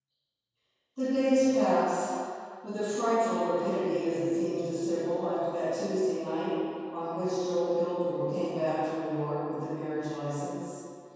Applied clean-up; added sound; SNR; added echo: none; none; none; reverberation time 2.1 s.